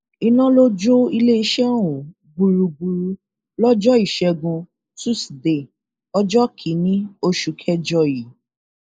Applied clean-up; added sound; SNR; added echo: neural mask model Resemble Enhance denoiser.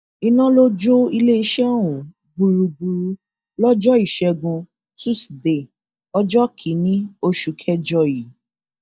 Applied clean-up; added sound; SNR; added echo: neural mask model DeepFilterNet 3.